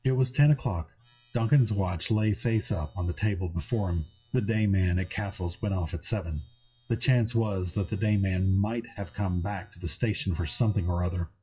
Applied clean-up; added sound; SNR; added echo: classical method WPE with log-MMSE.